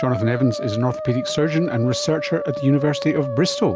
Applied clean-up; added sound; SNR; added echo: none; Musical instrument; 7 dB; none.